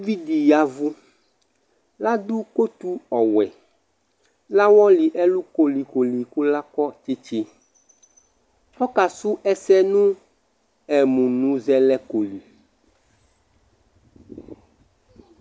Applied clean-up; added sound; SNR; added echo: none; none; none; none.